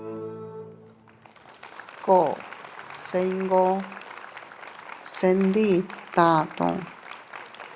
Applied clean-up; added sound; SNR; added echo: none; Applause; 15 dB; none.